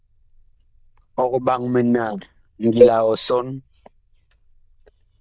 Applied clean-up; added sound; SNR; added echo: neural diffusion model UNIVERSE++.